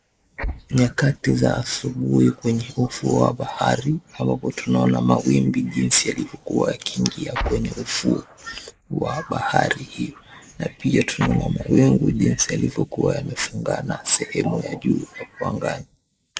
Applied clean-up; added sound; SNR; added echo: neural mask model Resemble Enhance denoiser.